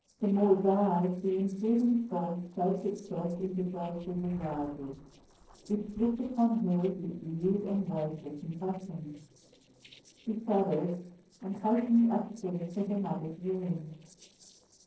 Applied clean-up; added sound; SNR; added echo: neural separator model SepFormer DNS4.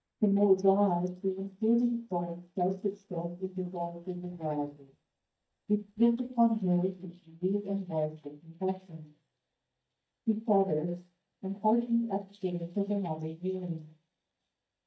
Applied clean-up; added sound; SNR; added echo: neural mask model DeepFilterNet 3.